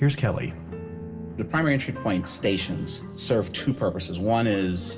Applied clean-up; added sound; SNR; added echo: none; Bowed string instrument; 17 dB; reverberation time 1.5 s.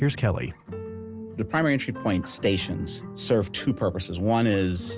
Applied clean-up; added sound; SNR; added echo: none; none; none; none.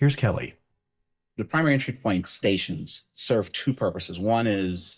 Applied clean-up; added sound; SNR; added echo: neural mask model DeepFilterNet 3.